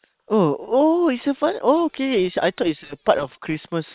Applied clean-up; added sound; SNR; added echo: neural separator model SepFormer WHAM!.